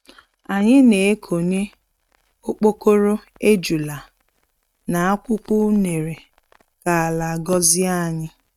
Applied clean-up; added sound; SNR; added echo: neural mask model RNNoise.